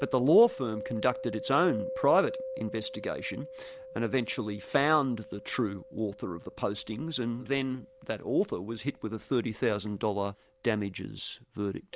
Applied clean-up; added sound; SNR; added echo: none; Mallet percussion; 13 dB; none.